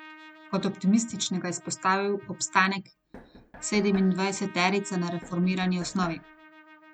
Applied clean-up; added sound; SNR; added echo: none; Trumpet + Knock; 20 dB; none.